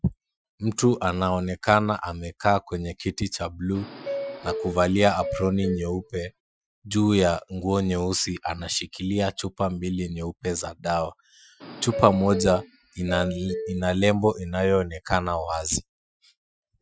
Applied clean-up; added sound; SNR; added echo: classical method Wiener filter.